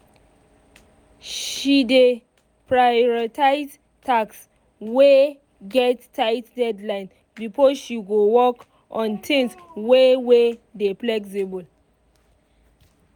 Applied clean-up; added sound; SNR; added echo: none; none; none; none.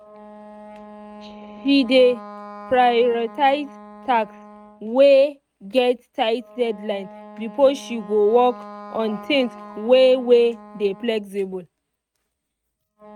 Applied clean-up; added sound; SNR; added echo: neural mask model RNNoise.